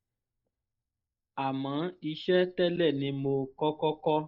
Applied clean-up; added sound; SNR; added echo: neural mask model DeepFilterNet 3.